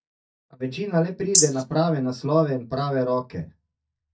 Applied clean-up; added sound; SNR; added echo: neural mask model DeepFilterNet 3.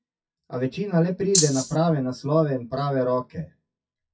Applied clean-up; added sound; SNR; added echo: classical method WPE with log-MMSE.